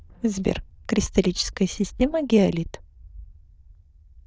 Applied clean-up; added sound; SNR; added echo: neural diffusion model UNIVERSE++.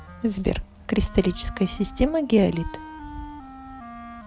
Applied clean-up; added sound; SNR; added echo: none; Wind instrument, woodwind instrument; 16 dB; none.